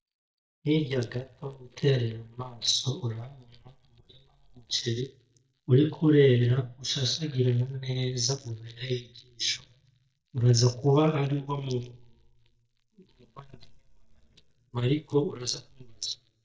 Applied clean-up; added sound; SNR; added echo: neural mask model DeepFilterNet 3.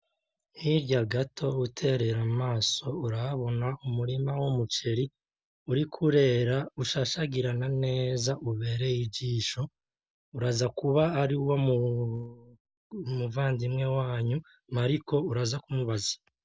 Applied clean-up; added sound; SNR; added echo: none; none; none; none.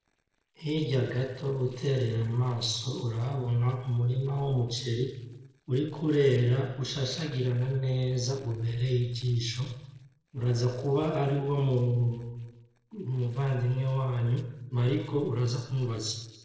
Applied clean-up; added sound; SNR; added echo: neural separator model SepFormer DNS4.